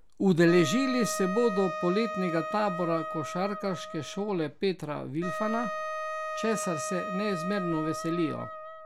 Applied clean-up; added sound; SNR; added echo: none; Wind instrument, woodwind instrument; 7 dB; none.